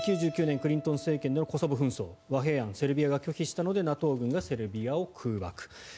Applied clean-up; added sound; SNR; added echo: none; Keyboard (musical); 18 dB; none.